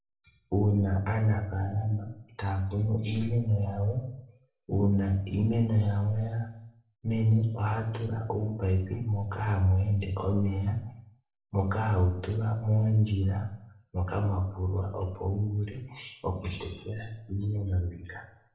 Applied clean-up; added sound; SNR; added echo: none; none; none; reverberation time 0.6 s.